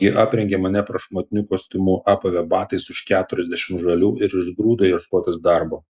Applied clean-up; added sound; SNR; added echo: none; none; none; none.